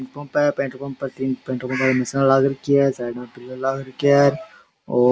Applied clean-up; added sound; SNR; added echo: none; none; none; none.